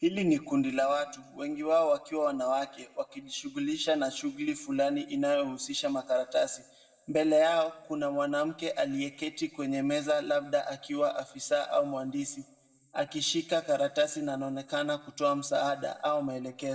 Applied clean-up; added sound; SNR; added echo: none; none; none; reverberation time 1.4 s.